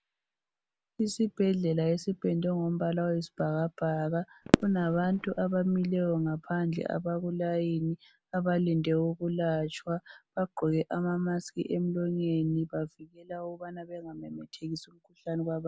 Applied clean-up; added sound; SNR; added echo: none; Fireworks; 2 dB; none.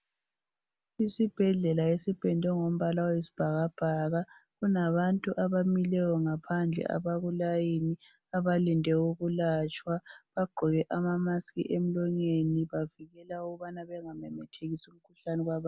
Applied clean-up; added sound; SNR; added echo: none; none; none; none.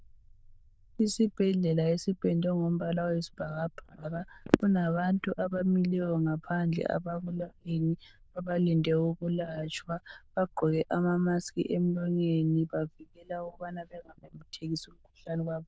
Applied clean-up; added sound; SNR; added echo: neural diffusion model UNIVERSE++.